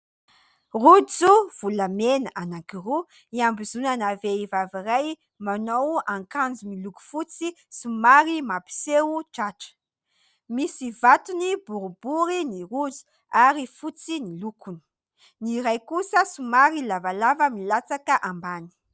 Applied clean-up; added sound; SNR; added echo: none; none; none; none.